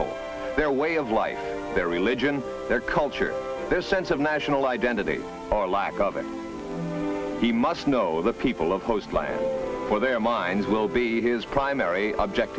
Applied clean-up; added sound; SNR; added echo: none; none; none; none.